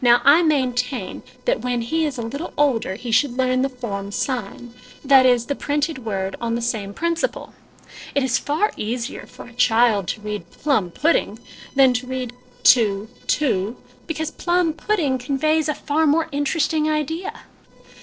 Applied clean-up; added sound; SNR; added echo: neural separator model SepFormer DNS4.